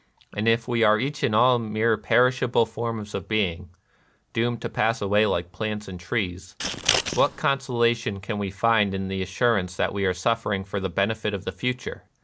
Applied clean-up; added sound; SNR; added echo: none; Scissors; 2 dB; none.